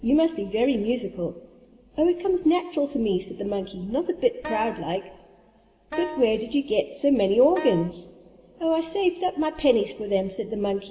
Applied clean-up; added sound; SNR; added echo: none; Wind instrument, woodwind instrument; 13 dB; reverberation time 2.6 s.